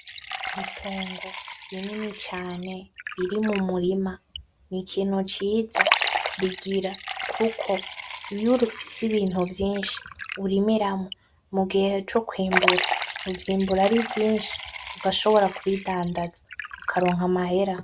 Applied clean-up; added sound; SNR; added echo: none; Liquid; 7 dB; none.